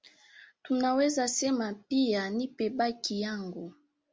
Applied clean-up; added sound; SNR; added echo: none; none; none; none.